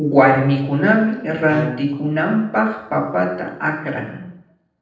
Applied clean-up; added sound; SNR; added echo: neural separator model SepFormer DNS4.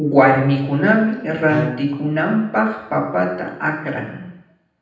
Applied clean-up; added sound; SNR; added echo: none; Bowed string instrument; 14 dB; reverberation time 0.8 s.